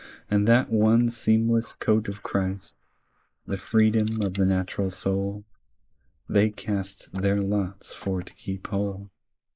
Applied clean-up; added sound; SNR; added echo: neural mask model Resemble Enhance denoiser.